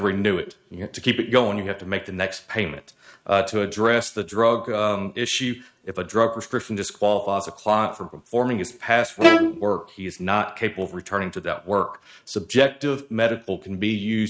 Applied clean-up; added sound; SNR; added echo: neural mask model RNNoise.